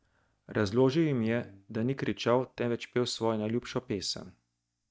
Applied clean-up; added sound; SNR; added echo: neural mask model DeepFilterNet 3.